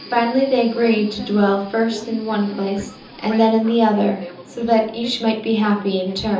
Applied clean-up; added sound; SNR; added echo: none; Subway, metro, underground; 17 dB; reverberation time 0.6 s.